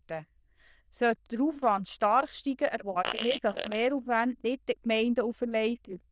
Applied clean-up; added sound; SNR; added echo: neural diffusion model UNIVERSE++.